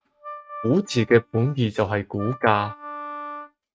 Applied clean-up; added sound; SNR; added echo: neural mask model RNNoise.